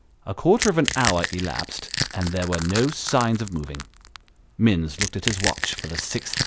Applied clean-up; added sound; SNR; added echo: none; Crack / Crushing; 6 dB; none.